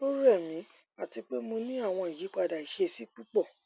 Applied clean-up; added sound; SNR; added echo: none; none; none; none.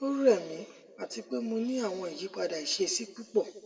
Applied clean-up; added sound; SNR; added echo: none; none; none; reverberation time 1.5 s.